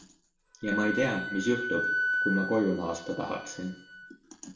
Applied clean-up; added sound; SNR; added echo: none; Wind instrument, woodwind instrument; 3 dB; reverberation time 0.7 s.